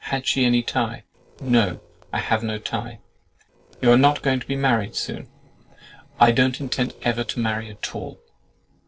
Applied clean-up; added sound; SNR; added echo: neural separator model SepFormer DNS4.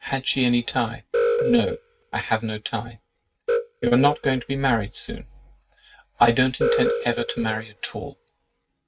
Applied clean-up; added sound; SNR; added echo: neural mask model RNNoise.